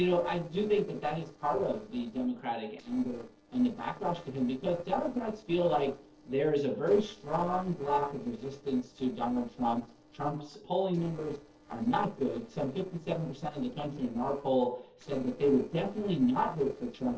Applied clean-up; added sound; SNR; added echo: neural separator model SepFormer DNS4.